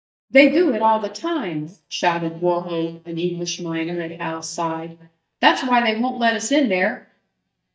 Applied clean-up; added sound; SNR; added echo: neural mask model DeepFilterNet 3.